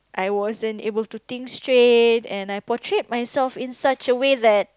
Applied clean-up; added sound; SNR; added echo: none; none; none; none.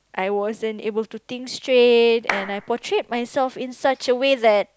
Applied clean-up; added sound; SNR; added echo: none; Clapping; 11 dB; none.